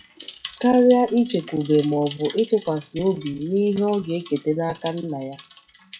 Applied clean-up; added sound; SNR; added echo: classical method WPE with log-MMSE.